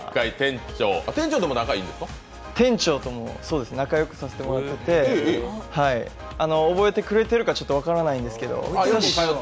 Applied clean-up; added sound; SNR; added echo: none; none; none; none.